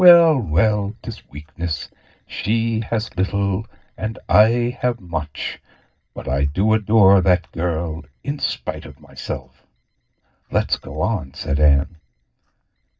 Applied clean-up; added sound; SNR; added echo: neural mask model DeepFilterNet 3.